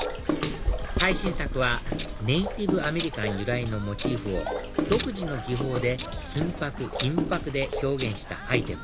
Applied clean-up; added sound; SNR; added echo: none; Clock + Bathtub (filling or washing) / Water / Splash, splatter; 2 dB; none.